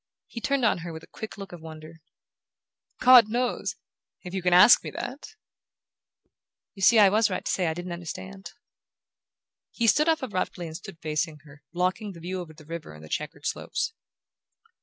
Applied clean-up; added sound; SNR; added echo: none; none; none; none.